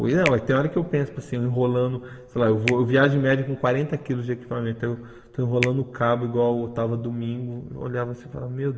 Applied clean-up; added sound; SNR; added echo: none; Finger snapping; 15 dB; reverberation time 1.5 s.